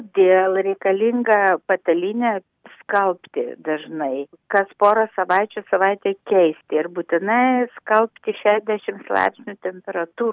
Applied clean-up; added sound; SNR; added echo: none; none; none; none.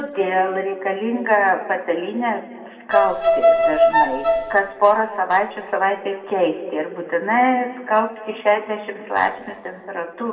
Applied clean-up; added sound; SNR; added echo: none; Bowed string instrument; -4 dB; reverberation time 1.4 s.